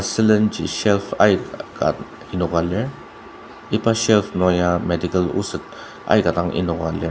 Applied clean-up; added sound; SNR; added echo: none; none; none; none.